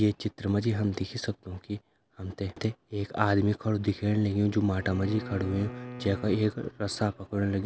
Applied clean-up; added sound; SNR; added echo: none; Bowed string instrument; 14 dB; none.